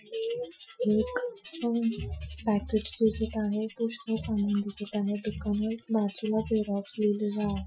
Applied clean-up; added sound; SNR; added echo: classical method Wiener filter.